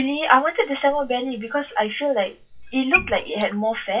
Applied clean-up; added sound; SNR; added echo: classical method WPE with log-MMSE.